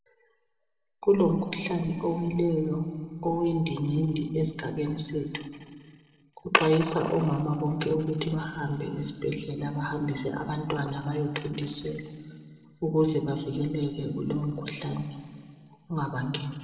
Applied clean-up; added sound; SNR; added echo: none; none; none; reverberation time 1.9 s.